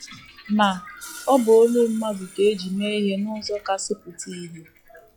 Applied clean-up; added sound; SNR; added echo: classical method log-MMSE.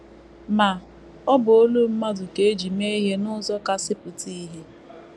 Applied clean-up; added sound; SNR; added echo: none; none; none; none.